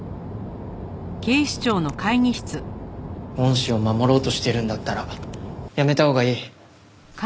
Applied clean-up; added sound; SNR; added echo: none; none; none; none.